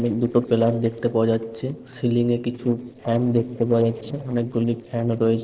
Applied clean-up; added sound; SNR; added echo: neural separator model SepFormer DNS4.